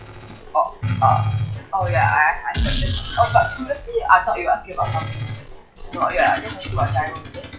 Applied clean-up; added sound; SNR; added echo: classical method log-MMSE.